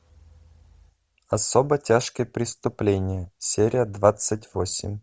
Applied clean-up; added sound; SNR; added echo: none; none; none; none.